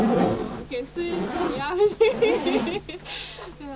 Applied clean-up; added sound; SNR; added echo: none; Zipper (clothing); 1 dB; reverberation time 0.2 s.